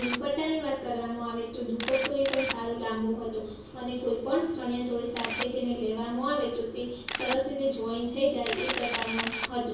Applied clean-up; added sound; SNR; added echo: none; Camera; 8 dB; reverberation time 0.6 s.